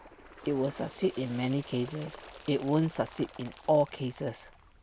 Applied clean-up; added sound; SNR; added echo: none; Bird; 18 dB; none.